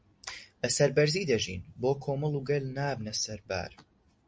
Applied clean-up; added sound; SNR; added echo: none; none; none; none.